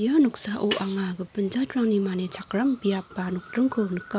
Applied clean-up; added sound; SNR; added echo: none; Snare drum; 14 dB; none.